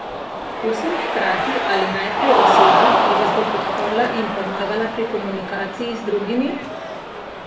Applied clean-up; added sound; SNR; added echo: none; Cheering; -3 dB; reverberation time 0.6 s.